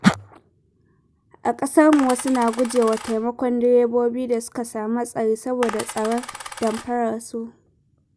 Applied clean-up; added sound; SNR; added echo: none; Coin (dropping); 11 dB; none.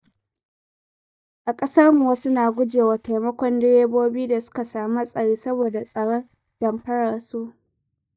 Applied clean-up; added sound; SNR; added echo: neural mask model DeepFilterNet 3.